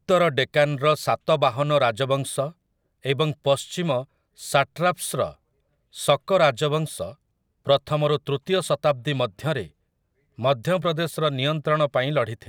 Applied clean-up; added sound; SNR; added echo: none; none; none; none.